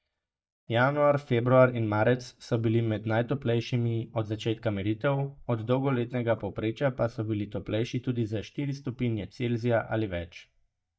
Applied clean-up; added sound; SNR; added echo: neural mask model DeepFilterNet 3.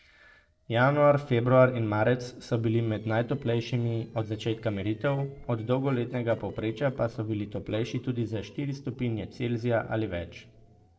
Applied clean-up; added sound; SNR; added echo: neural separator model SepFormer DNS4.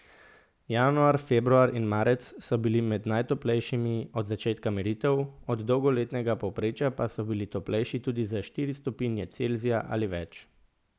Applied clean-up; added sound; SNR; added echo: none; none; none; none.